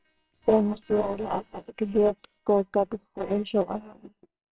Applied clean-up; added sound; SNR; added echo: neural separator model SepFormer WHAMR!.